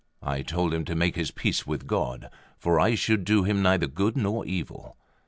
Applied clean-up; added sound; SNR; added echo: none; none; none; none.